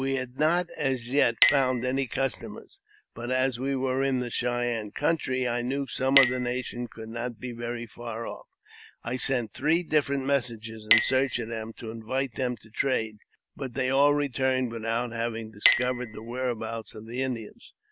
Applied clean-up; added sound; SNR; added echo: none; Chink, clink; 7 dB; none.